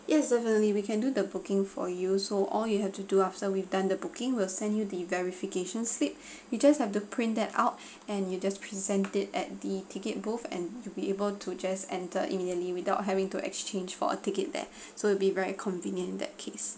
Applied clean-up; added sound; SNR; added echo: none; none; none; none.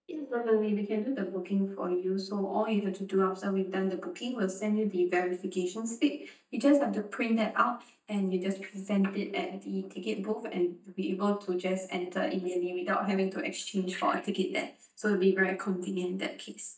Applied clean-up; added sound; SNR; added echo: neural mask model DeepFilterNet 3.